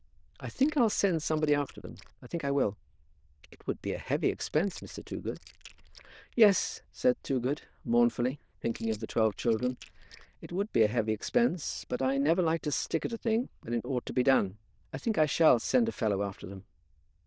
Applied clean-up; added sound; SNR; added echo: neural diffusion model UNIVERSE++.